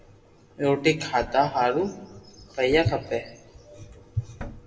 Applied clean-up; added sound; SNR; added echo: none; Thump, thud; 19 dB; reverberation time 0.9 s.